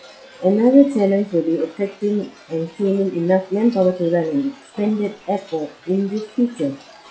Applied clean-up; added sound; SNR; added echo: classical method log-MMSE.